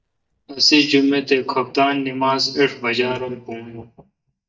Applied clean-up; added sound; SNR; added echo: neural mask model DeepFilterNet 3.